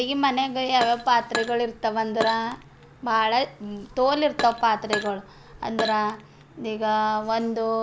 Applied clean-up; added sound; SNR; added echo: none; Glass; 10 dB; none.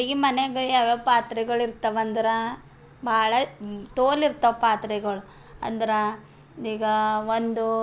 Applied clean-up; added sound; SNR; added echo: none; none; none; none.